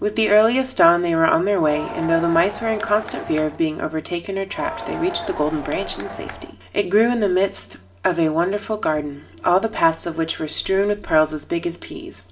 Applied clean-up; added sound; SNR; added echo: none; Crowd; 11 dB; reverberation time 0.4 s.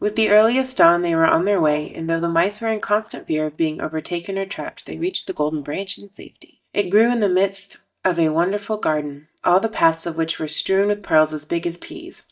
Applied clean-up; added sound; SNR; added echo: neural mask model DeepFilterNet 3.